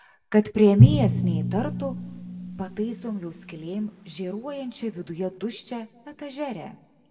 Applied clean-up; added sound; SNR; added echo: none; Drum; -1 dB; reverberation time 1.0 s.